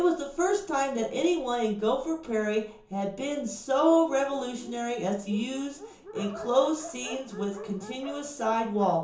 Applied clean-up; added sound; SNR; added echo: none; Dog; 18 dB; reverberation time 0.6 s.